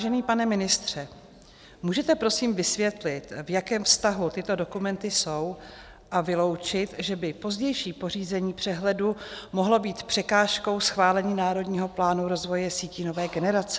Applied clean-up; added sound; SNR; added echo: none; none; none; none.